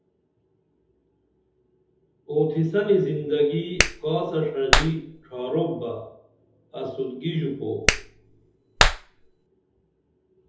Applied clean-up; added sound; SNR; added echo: none; Clapping; -3 dB; reverberation time 0.7 s.